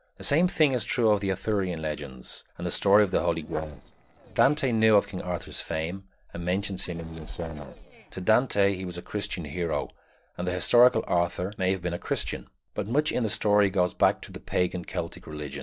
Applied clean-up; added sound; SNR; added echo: neural separator model SepFormer DNS4.